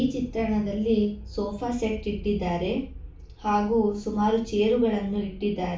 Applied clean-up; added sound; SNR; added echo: none; none; none; reverberation time 0.4 s.